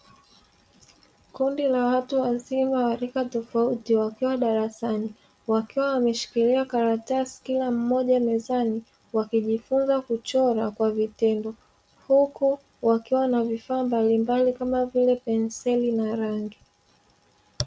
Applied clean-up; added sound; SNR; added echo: none; none; none; none.